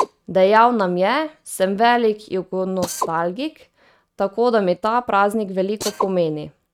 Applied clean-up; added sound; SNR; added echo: neural mask model RNNoise.